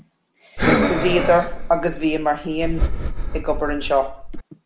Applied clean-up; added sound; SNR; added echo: none; Breathing; 0 dB; none.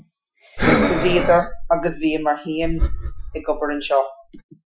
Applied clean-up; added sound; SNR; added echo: classical method Wiener filter.